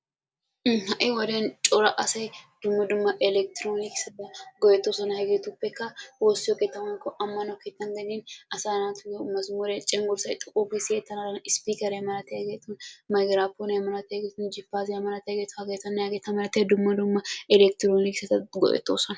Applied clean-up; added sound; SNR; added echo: none; none; none; none.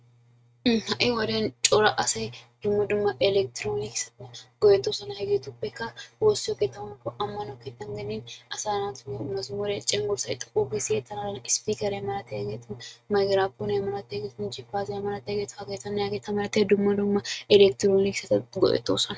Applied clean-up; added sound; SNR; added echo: neural mask model RNNoise.